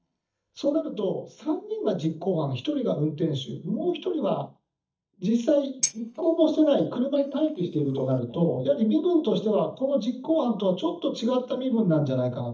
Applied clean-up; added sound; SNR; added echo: neural mask model DeepFilterNet 3.